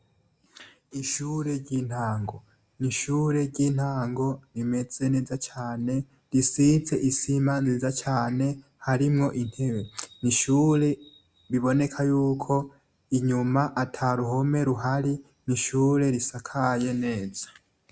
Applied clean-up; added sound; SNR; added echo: none; none; none; none.